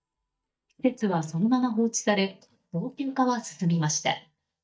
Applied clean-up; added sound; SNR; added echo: neural mask model DeepFilterNet 3.